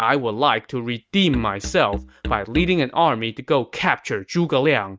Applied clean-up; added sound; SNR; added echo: neural mask model RNNoise.